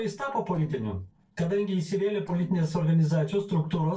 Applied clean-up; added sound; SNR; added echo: neural separator model SepFormer DNS4.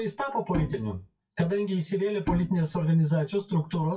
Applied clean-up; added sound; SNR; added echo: classical method WPE with log-MMSE.